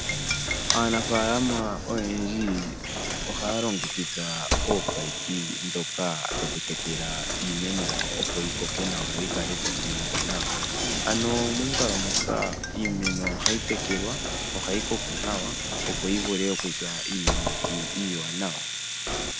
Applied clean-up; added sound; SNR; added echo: none; Knock + Domestic sounds, home sounds; -2 dB; none.